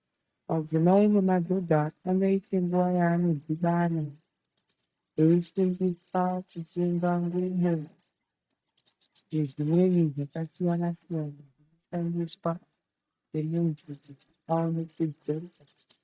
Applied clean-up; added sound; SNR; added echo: neural mask model DeepFilterNet 3.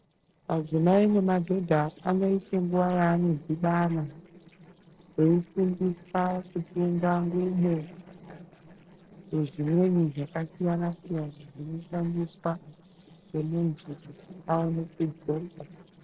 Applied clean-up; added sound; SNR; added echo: neural separator model SepFormer DNS4.